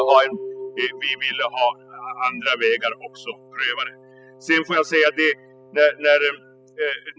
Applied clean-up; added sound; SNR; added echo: classical method spectral subtraction.